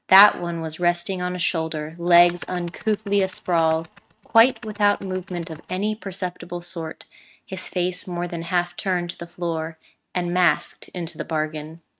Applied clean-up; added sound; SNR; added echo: neural mask model RNNoise.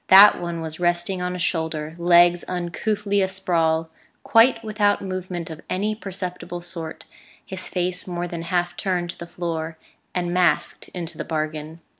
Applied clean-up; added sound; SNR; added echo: none; none; none; none.